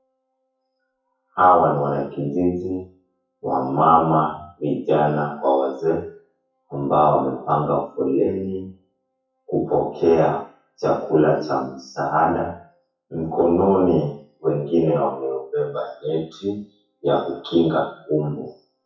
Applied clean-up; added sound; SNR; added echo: classical method WPE with log-MMSE.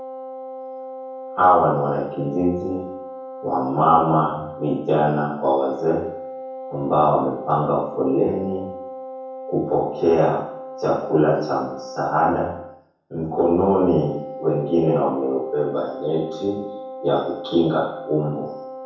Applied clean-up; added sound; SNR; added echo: none; Wind instrument, woodwind instrument; 12 dB; reverberation time 0.7 s.